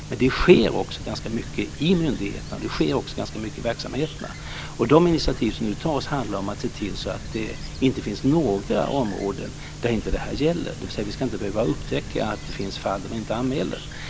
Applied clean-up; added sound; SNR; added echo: none; Bird; 12 dB; none.